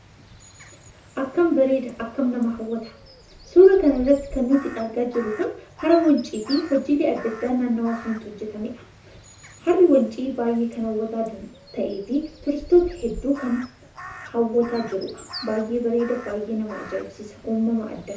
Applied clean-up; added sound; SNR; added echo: none; Crow; 19 dB; reverberation time 0.7 s.